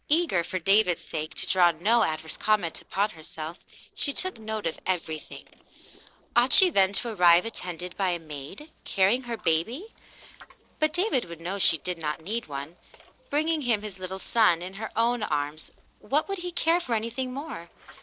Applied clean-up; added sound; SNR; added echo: neural separator model SepFormer DNS4.